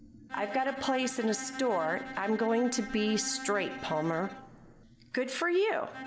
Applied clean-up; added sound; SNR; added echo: none; Bowed string instrument; 12 dB; none.